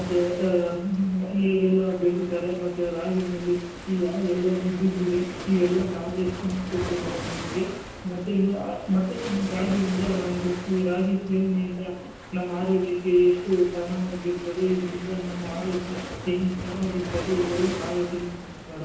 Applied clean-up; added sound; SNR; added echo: none; Waves, surf; 11 dB; reverberation time 0.9 s.